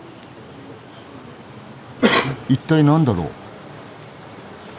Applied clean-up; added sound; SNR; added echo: none; Cough; -1 dB; none.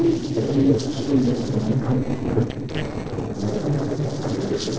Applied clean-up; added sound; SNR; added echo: neural separator model SepFormer DNS4.